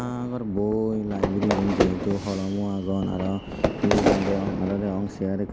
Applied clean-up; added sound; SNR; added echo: none; Fire / Fireworks; 2 dB; none.